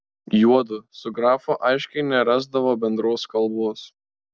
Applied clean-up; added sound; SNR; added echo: none; none; none; none.